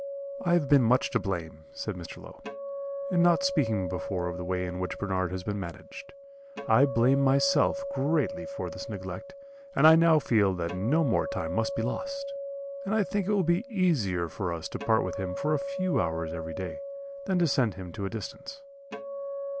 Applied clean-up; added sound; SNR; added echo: none; Acoustic guitar; 9 dB; none.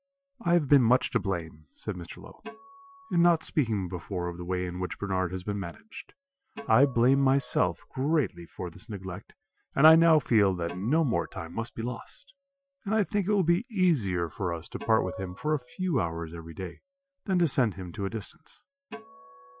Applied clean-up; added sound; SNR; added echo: classical method Wiener filter.